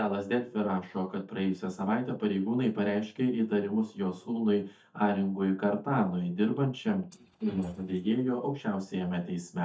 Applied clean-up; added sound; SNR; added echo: neural mask model DeepFilterNet 3.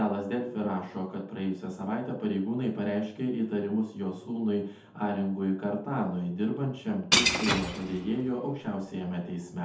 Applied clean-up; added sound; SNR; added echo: none; Shatter / Crushing; 0 dB; reverberation time 0.6 s.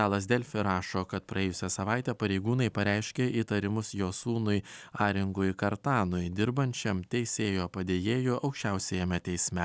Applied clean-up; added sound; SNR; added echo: none; none; none; none.